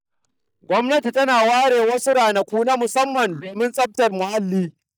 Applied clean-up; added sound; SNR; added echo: neural mask model DeepFilterNet 3.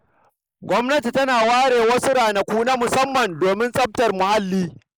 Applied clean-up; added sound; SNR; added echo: neural mask model Resemble Enhance denoiser.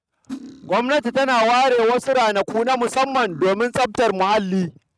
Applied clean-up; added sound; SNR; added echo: neural mask model RNNoise.